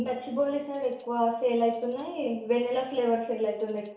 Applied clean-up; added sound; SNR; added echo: none; Tambourine; 18 dB; reverberation time 0.6 s.